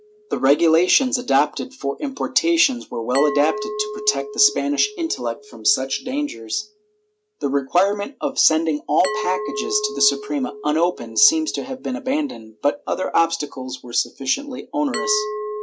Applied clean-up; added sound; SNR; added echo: none; Glass; 11 dB; none.